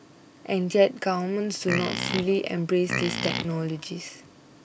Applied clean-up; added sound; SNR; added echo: none; Livestock, farm animals, working animals; 4 dB; none.